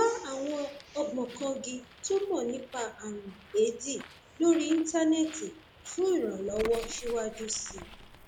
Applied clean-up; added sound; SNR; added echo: none; Bird; 17 dB; none.